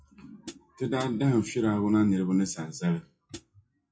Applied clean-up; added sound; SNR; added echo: classical method WPE with log-MMSE.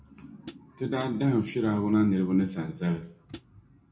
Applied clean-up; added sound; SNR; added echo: none; Hi-hat; 17 dB; reverberation time 0.4 s.